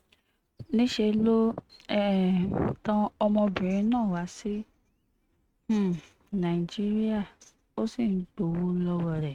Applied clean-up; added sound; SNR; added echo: neural mask model RNNoise.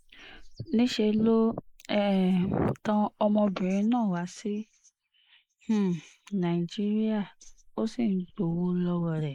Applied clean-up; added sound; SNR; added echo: neural mask model Resemble Enhance denoiser.